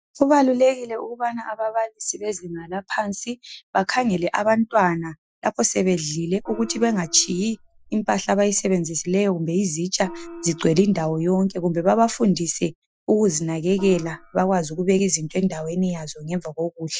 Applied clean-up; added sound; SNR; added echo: classical method Wiener filter.